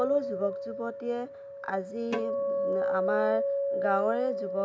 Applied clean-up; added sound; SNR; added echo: none; Acoustic guitar; 0 dB; none.